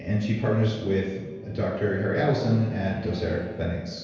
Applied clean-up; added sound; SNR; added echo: none; Bowed string instrument; 16 dB; reverberation time 1.2 s.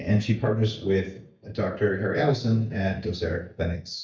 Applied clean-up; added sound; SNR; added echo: neural mask model DeepFilterNet 3.